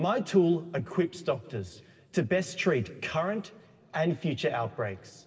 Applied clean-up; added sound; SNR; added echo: none; none; none; reverberation time 1.6 s.